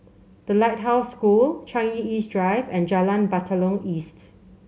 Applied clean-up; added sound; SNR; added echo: none; none; none; none.